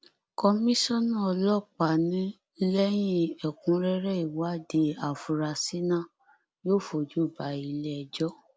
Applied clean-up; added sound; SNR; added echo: none; none; none; none.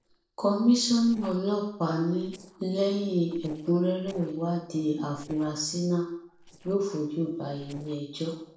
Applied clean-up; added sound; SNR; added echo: neural separator model SepFormer DNS4.